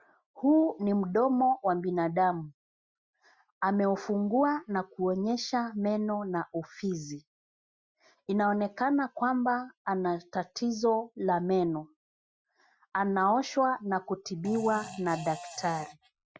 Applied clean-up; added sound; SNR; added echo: classical method Wiener filter.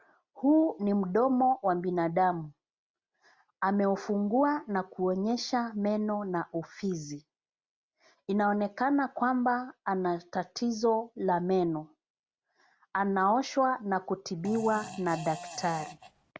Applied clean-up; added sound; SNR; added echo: none; Fart; 14 dB; none.